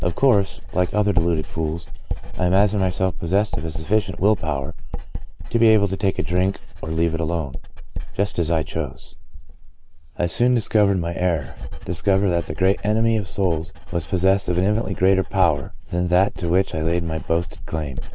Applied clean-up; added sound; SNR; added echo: none; Writing; 3 dB; none.